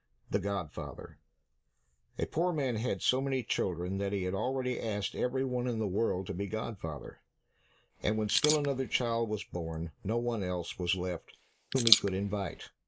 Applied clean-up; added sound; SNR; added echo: neural mask model Resemble Enhance denoiser.